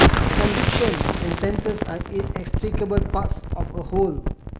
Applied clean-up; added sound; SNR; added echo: none; Explosion; -5 dB; none.